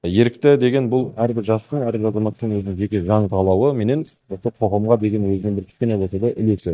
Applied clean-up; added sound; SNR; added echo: neural mask model DeepFilterNet 3.